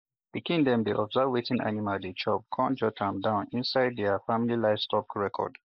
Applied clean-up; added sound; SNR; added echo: neural mask model Resemble Enhance denoiser.